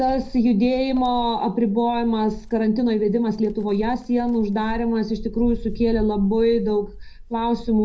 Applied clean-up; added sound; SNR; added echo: none; Wind; 13 dB; reverberation time 0.4 s.